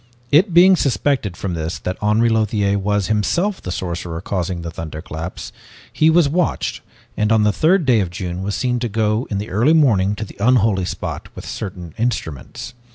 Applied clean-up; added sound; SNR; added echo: none; none; none; none.